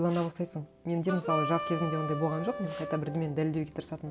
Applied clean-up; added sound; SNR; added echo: none; Harmonica; 5 dB; none.